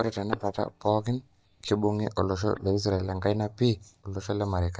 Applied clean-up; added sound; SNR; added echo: neural mask model DeepFilterNet 3.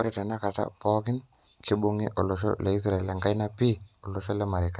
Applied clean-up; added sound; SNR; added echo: none; none; none; none.